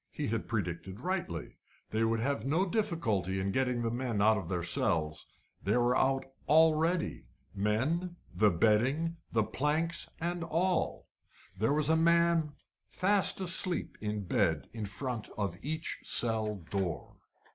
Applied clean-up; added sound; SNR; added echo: none; none; none; none.